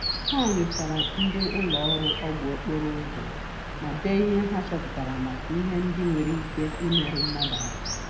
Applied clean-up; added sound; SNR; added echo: none; Bird; 3 dB; reverberation time 0.8 s.